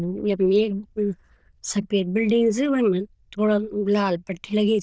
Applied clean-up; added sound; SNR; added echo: neural diffusion model UNIVERSE++.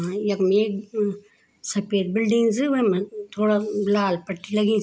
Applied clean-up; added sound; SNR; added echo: none; none; none; none.